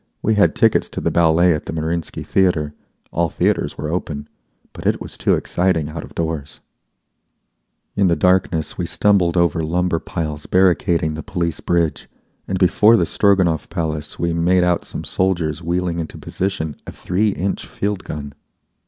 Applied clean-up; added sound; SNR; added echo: none; none; none; none.